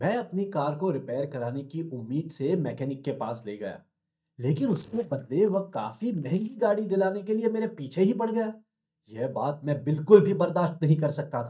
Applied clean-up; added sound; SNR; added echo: neural mask model DeepFilterNet 3.